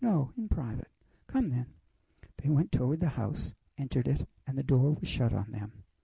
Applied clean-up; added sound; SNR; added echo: none; none; none; none.